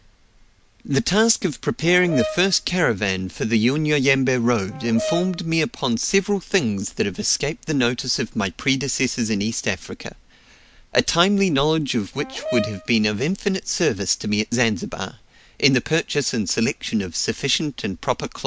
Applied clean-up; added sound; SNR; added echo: none; Brass instrument; 10 dB; none.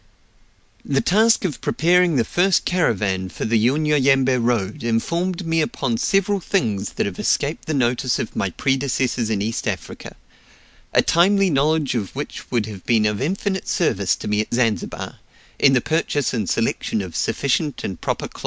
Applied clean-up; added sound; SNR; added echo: none; none; none; none.